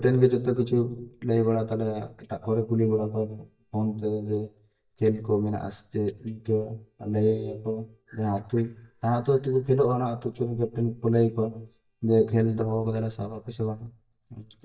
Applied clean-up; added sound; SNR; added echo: neural mask model DeepFilterNet 3.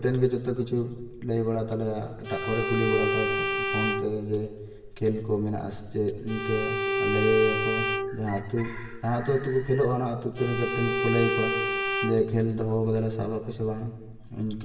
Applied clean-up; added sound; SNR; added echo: none; Bowed string instrument; 3 dB; reverberation time 1.1 s.